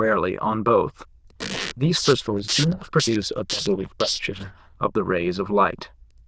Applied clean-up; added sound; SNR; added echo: neural diffusion model UNIVERSE++.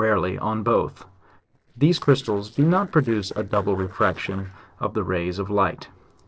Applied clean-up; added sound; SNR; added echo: neural separator model SepFormer DNS4.